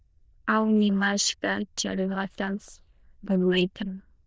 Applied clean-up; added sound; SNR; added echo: neural diffusion model UNIVERSE++.